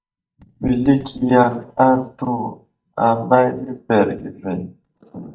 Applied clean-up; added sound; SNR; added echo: neural mask model DeepFilterNet 3.